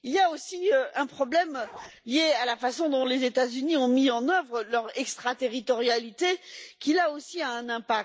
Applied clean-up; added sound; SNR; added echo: neural mask model DeepFilterNet 3.